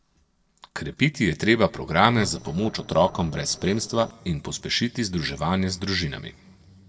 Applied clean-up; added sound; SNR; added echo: neural separator model SepFormer DNS4.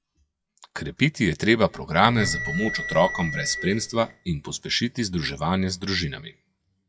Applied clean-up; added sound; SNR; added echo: classical method WPE with log-MMSE.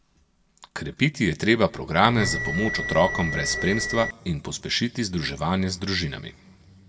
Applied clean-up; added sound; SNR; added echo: none; Bell; 4 dB; reverberation time 1.8 s.